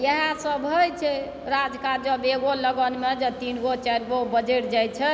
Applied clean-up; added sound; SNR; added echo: none; none; none; none.